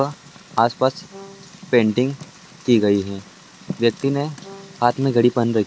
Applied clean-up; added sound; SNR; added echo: none; Brass instrument + Fire; 19 dB; none.